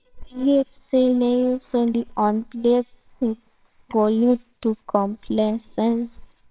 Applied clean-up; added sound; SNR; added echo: neural separator model SepFormer WHAMR!.